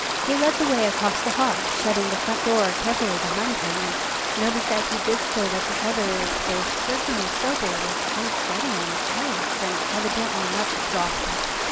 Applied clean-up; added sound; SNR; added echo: none; Stream; -2 dB; none.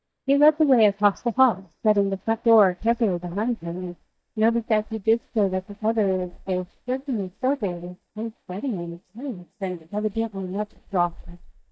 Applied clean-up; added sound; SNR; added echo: neural mask model DeepFilterNet 3.